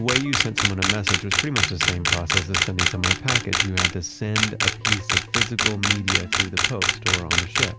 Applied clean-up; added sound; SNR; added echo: none; Camera; -4 dB; none.